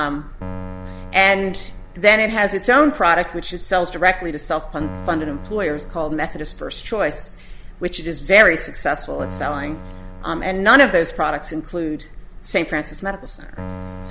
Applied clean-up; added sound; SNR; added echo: none; Keyboard (musical); 18 dB; none.